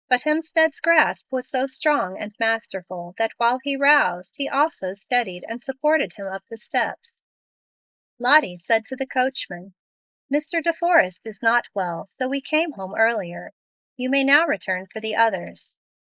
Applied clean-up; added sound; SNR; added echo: neural mask model Resemble Enhance denoiser.